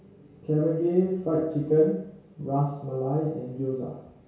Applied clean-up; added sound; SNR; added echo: none; none; none; reverberation time 0.6 s.